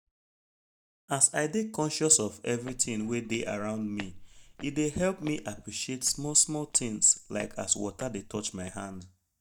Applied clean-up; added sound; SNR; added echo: neural mask model DeepFilterNet 3.